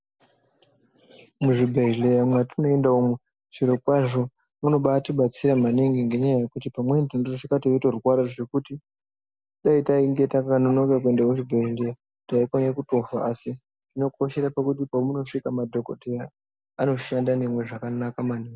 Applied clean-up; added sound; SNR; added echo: none; none; none; none.